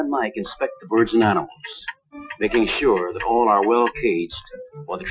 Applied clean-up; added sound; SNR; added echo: classical method Wiener filter.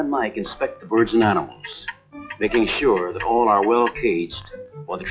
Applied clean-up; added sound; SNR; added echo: classical method log-MMSE.